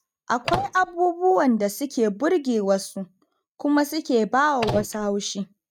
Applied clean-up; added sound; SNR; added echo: neural mask model RNNoise.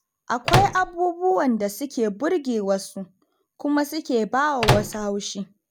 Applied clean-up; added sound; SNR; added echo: none; Microwave oven; -1 dB; none.